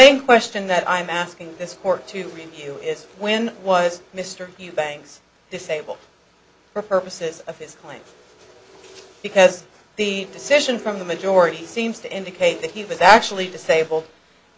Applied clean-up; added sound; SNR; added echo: none; none; none; none.